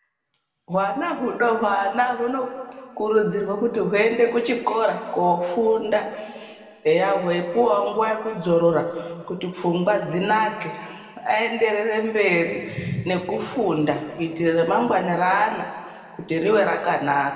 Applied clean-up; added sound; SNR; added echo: none; none; none; reverberation time 1.8 s.